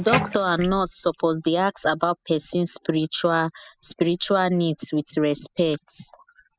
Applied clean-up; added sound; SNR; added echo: classical method spectral subtraction.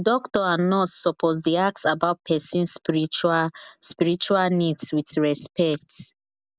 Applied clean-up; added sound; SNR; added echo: none; none; none; none.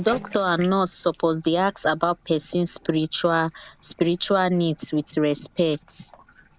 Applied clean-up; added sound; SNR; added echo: neural separator model SepFormer DNS4.